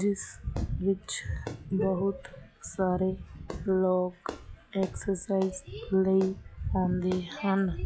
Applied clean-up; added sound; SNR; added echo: classical method log-MMSE.